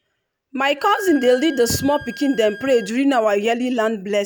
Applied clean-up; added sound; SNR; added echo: none; Wind instrument, woodwind instrument; 18 dB; none.